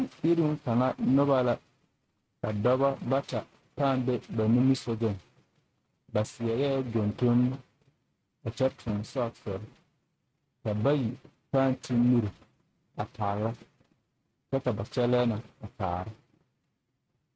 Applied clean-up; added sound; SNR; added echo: neural mask model RNNoise.